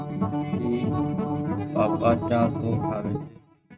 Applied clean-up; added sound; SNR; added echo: neural mask model RNNoise.